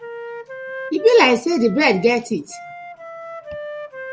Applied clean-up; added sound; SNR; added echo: none; Wind instrument, woodwind instrument; 13 dB; none.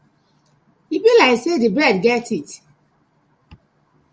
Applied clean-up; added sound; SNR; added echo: none; none; none; none.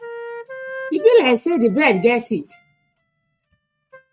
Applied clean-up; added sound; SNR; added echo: neural mask model RNNoise.